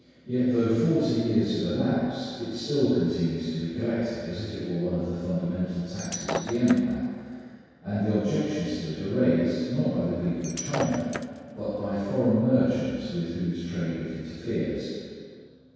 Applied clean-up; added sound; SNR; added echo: none; Shatter; 10 dB; reverberation time 2.0 s.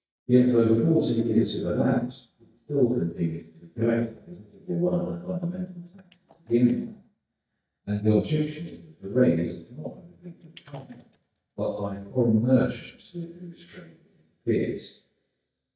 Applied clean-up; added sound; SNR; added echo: neural mask model DeepFilterNet 3.